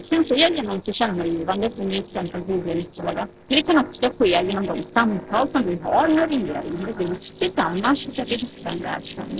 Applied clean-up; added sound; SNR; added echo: neural separator model SepFormer DNS4.